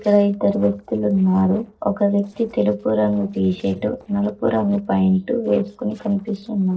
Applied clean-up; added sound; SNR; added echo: neural separator model SepFormer DNS4.